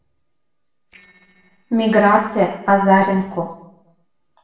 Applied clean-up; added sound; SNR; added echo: neural separator model SepFormer DNS4.